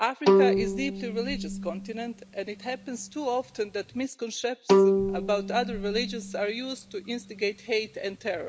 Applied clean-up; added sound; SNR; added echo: none; Bowed string instrument; -3 dB; none.